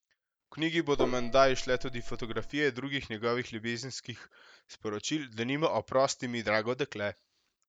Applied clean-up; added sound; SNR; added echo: none; Gong; 1 dB; none.